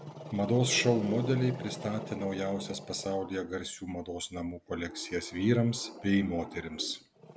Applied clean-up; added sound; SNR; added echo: none; Growling; 12 dB; none.